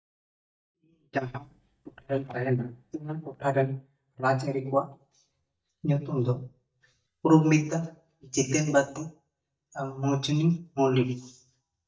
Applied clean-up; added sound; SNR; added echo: neural mask model DeepFilterNet 3.